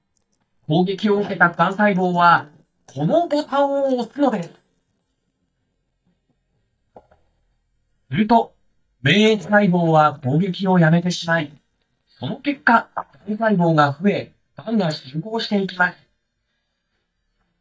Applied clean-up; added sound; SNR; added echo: neural mask model DeepFilterNet 3.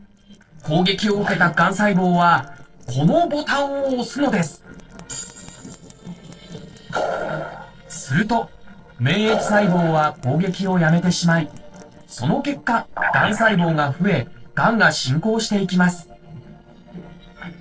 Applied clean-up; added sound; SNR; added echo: neural separator model SepFormer DNS4.